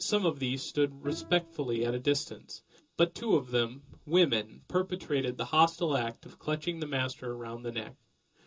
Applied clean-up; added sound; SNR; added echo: none; Bowed string instrument; 17 dB; reverberation time 0.2 s.